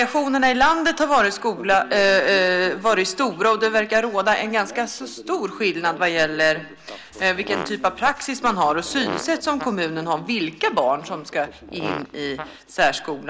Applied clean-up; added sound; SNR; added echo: none; Fart; 13 dB; none.